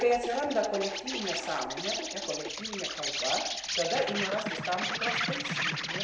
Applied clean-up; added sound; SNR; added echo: none; Insect; 1 dB; none.